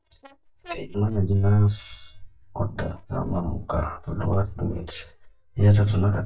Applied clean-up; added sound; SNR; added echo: neural mask model DeepFilterNet 3.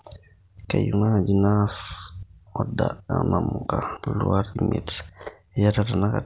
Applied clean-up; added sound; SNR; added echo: none; none; none; none.